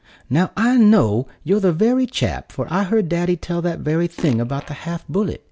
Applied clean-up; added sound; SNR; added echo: none; Fart; 18 dB; none.